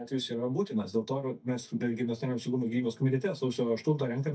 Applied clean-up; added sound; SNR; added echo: neural mask model DeepFilterNet 3.